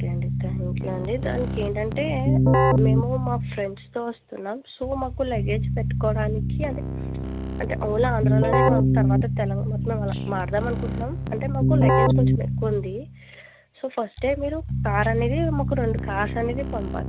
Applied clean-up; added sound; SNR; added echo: none; Keyboard (musical); -5 dB; none.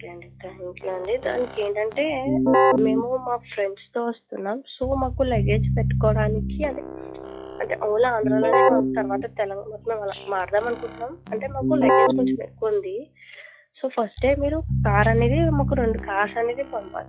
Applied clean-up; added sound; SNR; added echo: classical method log-MMSE.